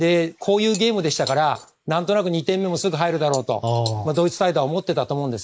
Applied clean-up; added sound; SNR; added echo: neural mask model Resemble Enhance denoiser.